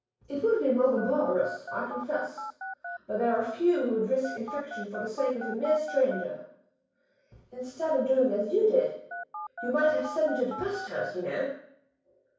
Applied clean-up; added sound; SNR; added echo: none; Telephone; 10 dB; reverberation time 0.6 s.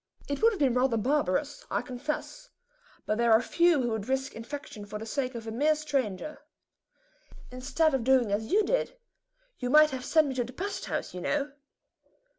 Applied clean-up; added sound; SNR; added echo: none; none; none; none.